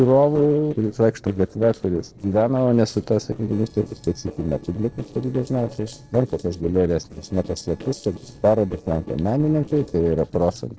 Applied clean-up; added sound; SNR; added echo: neural separator model SepFormer DNS4.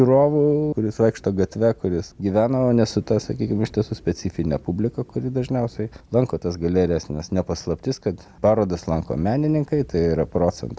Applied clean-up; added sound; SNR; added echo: none; none; none; none.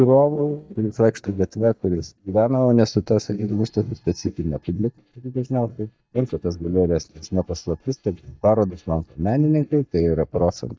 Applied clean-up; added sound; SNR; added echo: neural mask model DeepFilterNet 3.